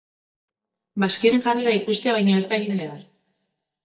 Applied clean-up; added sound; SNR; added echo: neural mask model DeepFilterNet 3.